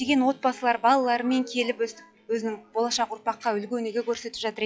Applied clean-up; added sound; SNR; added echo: classical method log-MMSE.